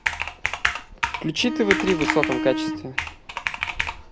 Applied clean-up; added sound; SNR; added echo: none; Bowed string instrument + Computer keyboard; 0 dB; none.